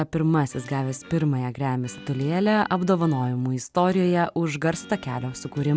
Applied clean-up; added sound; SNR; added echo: none; none; none; none.